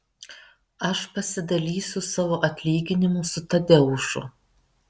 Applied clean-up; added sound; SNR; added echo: none; none; none; none.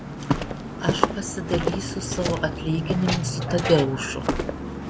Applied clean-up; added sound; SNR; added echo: none; Walk, footsteps; 0 dB; none.